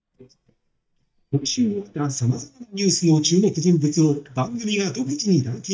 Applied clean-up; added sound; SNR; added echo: neural mask model DeepFilterNet 3.